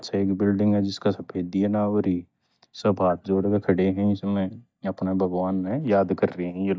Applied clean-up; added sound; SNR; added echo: neural mask model DeepFilterNet 3.